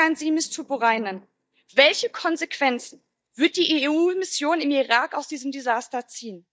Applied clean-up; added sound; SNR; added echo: neural mask model DeepFilterNet 3.